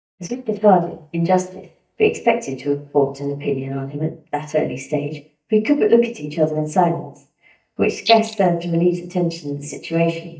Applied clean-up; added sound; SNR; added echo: neural mask model DeepFilterNet 3.